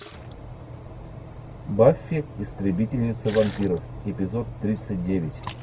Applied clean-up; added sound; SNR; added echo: none; Splash, splatter; 20 dB; none.